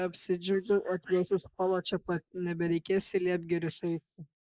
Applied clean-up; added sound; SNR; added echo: neural mask model Resemble Enhance denoiser.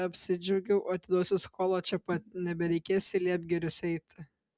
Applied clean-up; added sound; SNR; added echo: none; none; none; none.